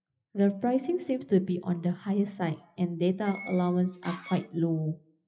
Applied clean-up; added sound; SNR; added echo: classical method WPE with log-MMSE.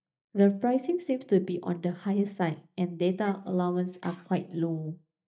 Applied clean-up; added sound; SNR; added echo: neural mask model DeepFilterNet 3.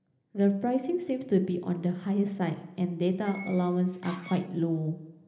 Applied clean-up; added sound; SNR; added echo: none; Door; 17 dB; reverberation time 0.8 s.